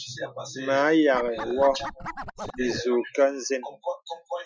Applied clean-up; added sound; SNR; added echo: classical method Wiener filter.